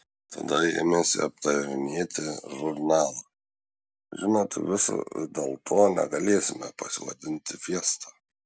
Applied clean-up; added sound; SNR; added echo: none; none; none; none.